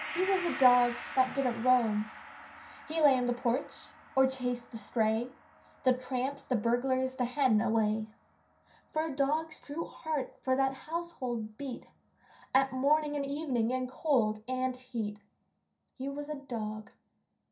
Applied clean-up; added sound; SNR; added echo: none; Gong; 18 dB; reverberation time 0.3 s.